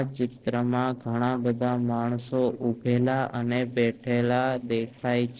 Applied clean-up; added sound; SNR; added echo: neural separator model SepFormer DNS4.